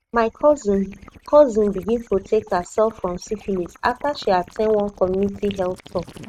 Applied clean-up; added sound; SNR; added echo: neural mask model RNNoise.